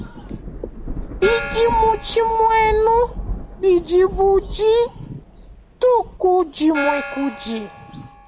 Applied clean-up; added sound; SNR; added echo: none; Thunder / Rain + Gong; 11 dB; none.